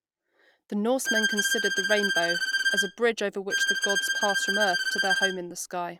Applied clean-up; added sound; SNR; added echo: none; Bowed string instrument; -3 dB; none.